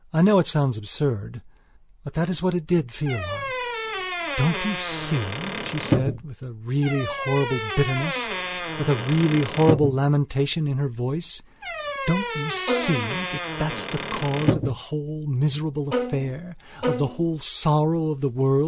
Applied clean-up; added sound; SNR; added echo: none; Bowed string instrument + Squeak / Wood; 3 dB; none.